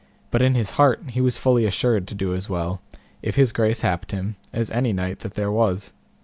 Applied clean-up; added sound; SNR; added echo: none; none; none; none.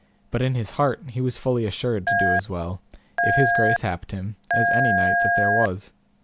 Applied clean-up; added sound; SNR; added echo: none; Telephone; -4 dB; none.